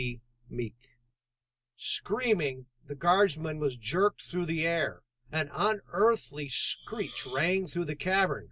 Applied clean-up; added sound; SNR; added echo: none; Hiss; 18 dB; none.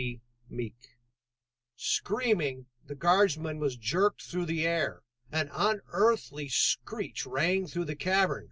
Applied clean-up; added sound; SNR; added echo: none; none; none; none.